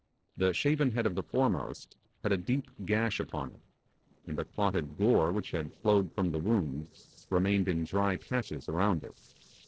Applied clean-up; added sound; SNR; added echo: neural separator model SepFormer DNS4.